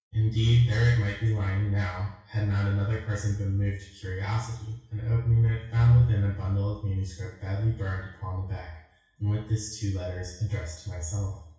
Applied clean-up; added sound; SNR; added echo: none; none; none; reverberation time 0.6 s.